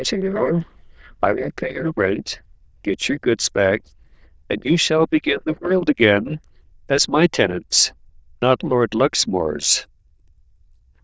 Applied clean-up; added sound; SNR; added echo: neural diffusion model UNIVERSE++.